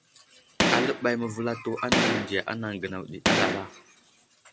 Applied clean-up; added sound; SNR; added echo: none; Gunshot, gunfire; -2 dB; none.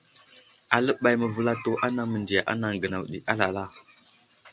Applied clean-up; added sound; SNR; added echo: none; none; none; none.